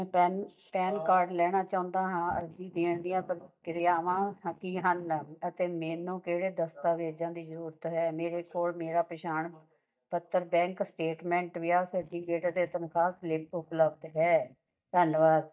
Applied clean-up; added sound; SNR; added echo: neural mask model DeepFilterNet 3.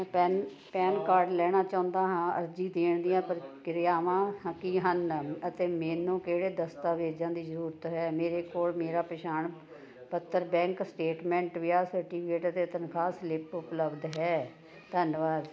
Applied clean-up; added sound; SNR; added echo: none; none; none; none.